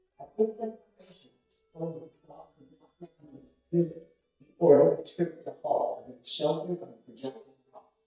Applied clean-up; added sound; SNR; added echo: neural mask model DeepFilterNet 3.